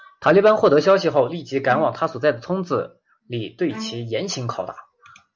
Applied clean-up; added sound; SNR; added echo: none; Bowed string instrument; 19 dB; none.